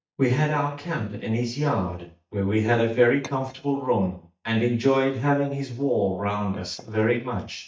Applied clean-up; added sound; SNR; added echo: neural mask model DeepFilterNet 3.